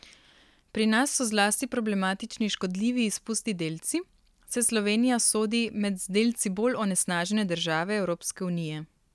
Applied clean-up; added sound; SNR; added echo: none; none; none; none.